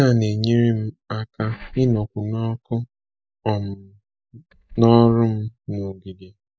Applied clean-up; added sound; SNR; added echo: neural mask model DeepFilterNet 3.